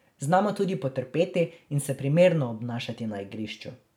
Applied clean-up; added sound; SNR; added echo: none; none; none; none.